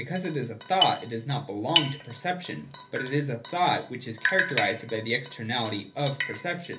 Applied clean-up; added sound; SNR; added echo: none; Drip; 4 dB; reverberation time 0.3 s.